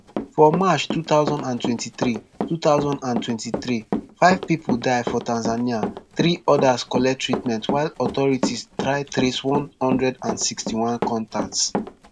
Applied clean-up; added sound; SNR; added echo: none; Run; 7 dB; none.